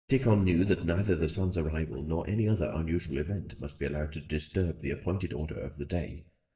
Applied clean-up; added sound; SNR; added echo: neural mask model DeepFilterNet 3.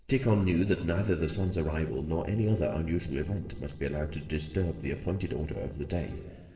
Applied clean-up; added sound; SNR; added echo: neural separator model SepFormer DNS4.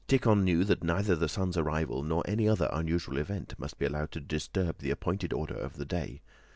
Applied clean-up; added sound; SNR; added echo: none; none; none; none.